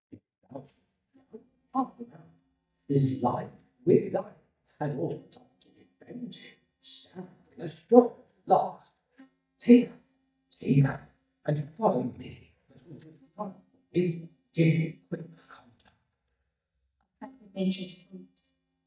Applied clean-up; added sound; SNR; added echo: neural mask model DeepFilterNet 3.